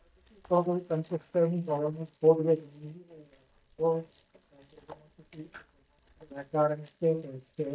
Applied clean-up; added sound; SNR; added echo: neural mask model DeepFilterNet 3.